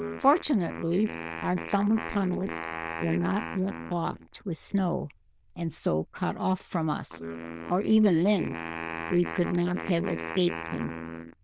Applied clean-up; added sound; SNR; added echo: neural diffusion model UNIVERSE++.